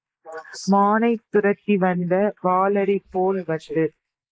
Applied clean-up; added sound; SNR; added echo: neural mask model Resemble Enhance denoiser.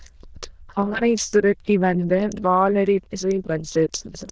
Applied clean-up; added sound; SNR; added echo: neural diffusion model UNIVERSE++.